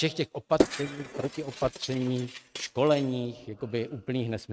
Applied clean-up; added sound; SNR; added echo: neural mask model RNNoise.